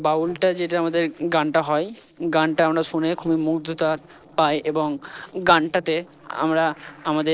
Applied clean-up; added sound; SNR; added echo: neural separator model SepFormer DNS4.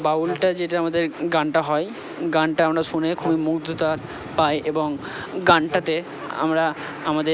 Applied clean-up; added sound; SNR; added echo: none; Wind instrument, woodwind instrument; 14 dB; none.